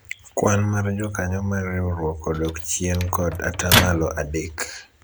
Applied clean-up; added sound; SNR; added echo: none; Microwave oven; 2 dB; none.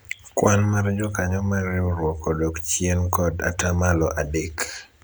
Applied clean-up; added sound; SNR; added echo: none; none; none; none.